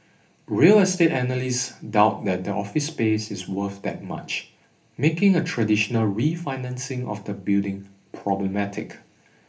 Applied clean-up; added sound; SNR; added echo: none; none; none; reverberation time 0.3 s.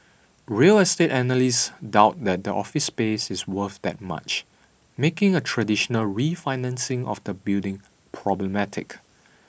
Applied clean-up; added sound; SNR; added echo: none; none; none; none.